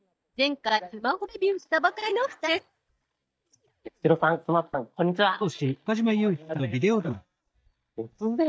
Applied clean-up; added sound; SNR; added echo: neural mask model DeepFilterNet 3.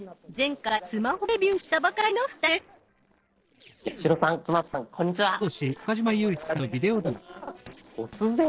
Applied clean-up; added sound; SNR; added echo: neural separator model SepFormer DNS4.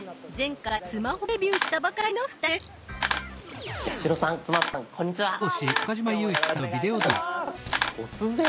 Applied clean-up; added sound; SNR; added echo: none; Camera; 4 dB; none.